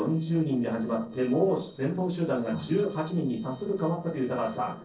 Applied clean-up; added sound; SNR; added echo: neural separator model SepFormer DNS4.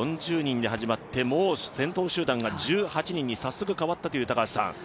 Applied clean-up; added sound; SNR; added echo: none; none; none; none.